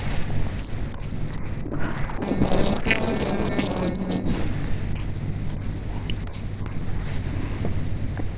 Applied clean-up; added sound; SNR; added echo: neural separator model SepFormer DNS4.